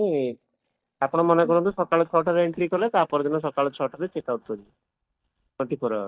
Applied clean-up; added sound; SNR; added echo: neural mask model DeepFilterNet 3.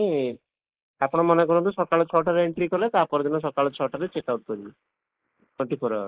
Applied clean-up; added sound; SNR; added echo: neural mask model Resemble Enhance denoiser.